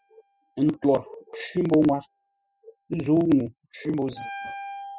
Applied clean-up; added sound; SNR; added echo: classical method spectral subtraction.